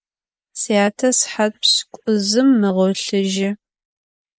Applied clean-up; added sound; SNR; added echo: neural mask model Resemble Enhance denoiser.